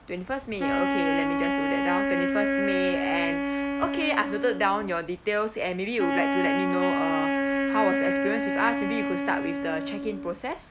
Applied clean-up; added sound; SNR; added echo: none; Wind instrument, woodwind instrument; -2 dB; none.